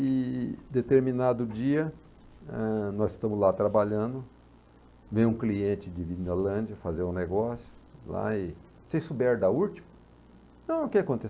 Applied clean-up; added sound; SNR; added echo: none; none; none; none.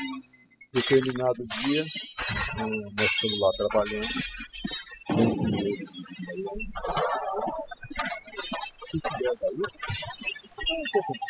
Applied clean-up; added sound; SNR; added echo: classical method spectral subtraction.